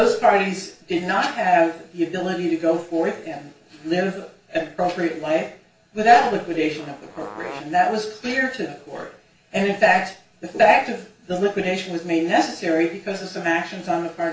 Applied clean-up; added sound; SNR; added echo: none; Fart; 18 dB; reverberation time 0.4 s.